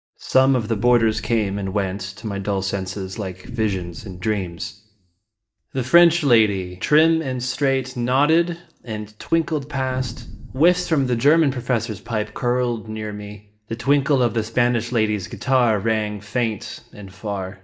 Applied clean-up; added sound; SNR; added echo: neural mask model DeepFilterNet 3.